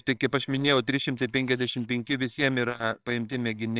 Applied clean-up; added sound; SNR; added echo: neural separator model SepFormer WHAMR!.